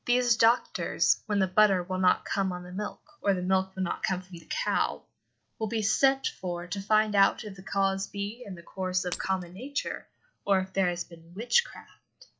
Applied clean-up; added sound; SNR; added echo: neural separator model SepFormer DNS4.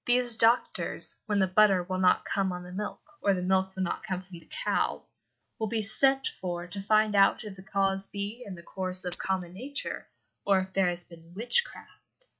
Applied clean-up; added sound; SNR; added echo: neural mask model RNNoise.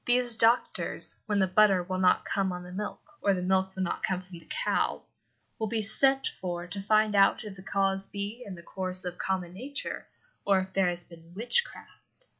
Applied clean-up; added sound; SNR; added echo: none; none; none; none.